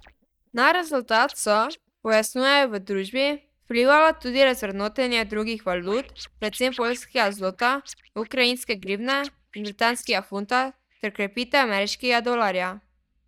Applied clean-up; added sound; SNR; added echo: neural mask model DeepFilterNet 3.